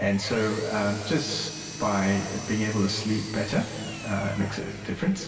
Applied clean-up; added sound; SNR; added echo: none; Power tool; 14 dB; reverberation time 2.6 s.